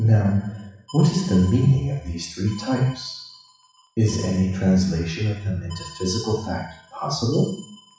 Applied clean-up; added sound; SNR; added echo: classical method WPE with log-MMSE.